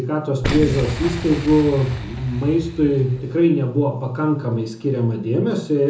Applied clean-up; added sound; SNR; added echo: none; Boom; 11 dB; reverberation time 0.5 s.